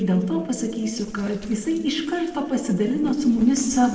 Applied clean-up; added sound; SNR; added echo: neural separator model SepFormer DNS4.